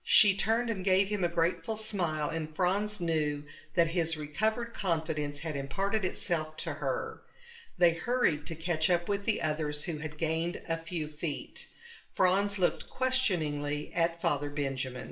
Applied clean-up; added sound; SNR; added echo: none; none; none; reverberation time 0.4 s.